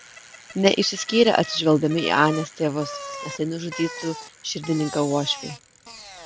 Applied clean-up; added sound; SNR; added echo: none; Bicycle; 14 dB; none.